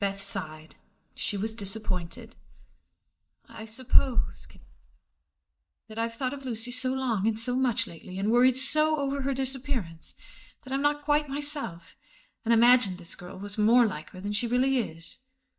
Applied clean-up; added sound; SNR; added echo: neural mask model DeepFilterNet 3.